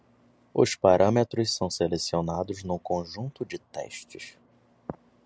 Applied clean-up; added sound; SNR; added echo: none; none; none; none.